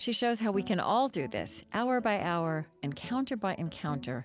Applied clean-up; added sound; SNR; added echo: none; none; none; none.